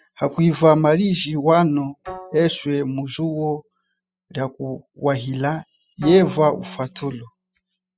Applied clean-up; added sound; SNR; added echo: classical method spectral subtraction.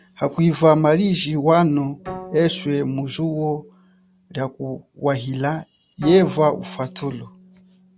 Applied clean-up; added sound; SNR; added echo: none; Bowed string instrument; 20 dB; none.